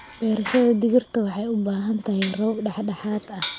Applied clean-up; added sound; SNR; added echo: none; Bicycle; 14 dB; none.